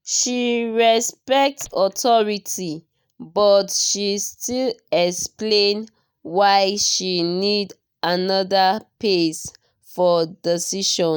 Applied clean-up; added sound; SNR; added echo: neural mask model DeepFilterNet 3.